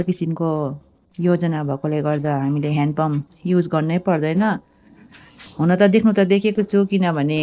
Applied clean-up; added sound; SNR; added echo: neural separator model SepFormer DNS4.